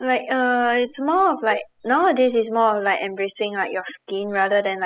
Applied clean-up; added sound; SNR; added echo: classical method spectral subtraction.